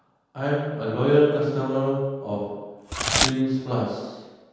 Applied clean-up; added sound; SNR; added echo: none; Packing tape, duct tape / Tearing; 4 dB; reverberation time 1.2 s.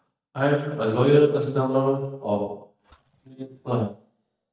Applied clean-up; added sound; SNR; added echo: neural mask model DeepFilterNet 3.